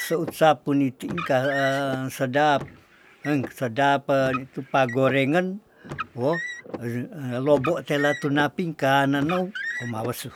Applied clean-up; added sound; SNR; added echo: none; Car; 13 dB; none.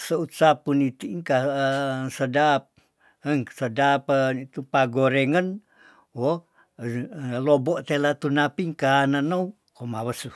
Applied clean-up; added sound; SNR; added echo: none; none; none; none.